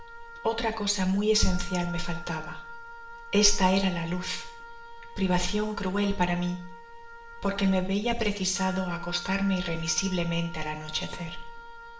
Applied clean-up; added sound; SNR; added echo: none; Wind instrument, woodwind instrument; 16 dB; reverberation time 0.6 s.